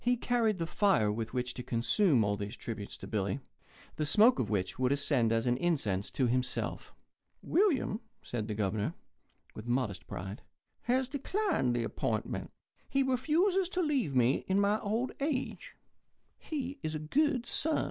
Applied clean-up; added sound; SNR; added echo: none; none; none; none.